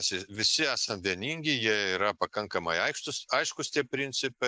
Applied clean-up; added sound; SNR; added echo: neural mask model Resemble Enhance denoiser.